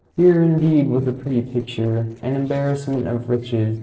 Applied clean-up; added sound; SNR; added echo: neural separator model SepFormer DNS4.